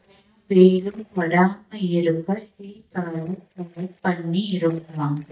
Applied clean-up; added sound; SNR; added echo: neural mask model DeepFilterNet 3.